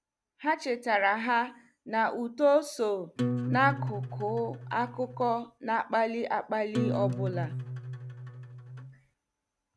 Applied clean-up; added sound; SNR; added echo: none; Acoustic guitar; 4 dB; none.